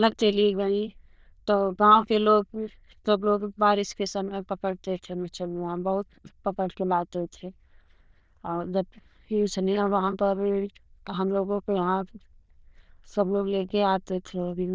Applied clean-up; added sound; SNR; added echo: neural diffusion model UNIVERSE++.